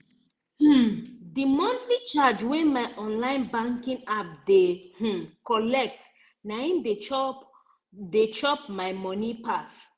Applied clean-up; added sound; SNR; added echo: none; none; none; none.